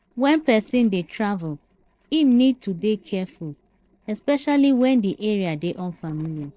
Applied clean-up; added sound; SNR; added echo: neural separator model SepFormer DNS4.